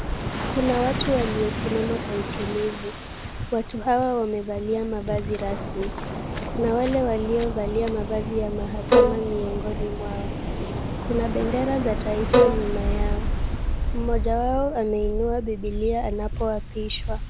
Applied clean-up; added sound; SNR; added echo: none; Bowed string instrument + Waves, surf; 0 dB; none.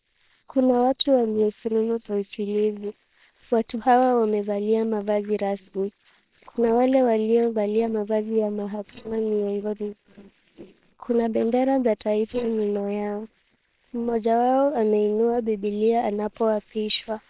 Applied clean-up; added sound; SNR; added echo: neural separator model SepFormer WHAM!.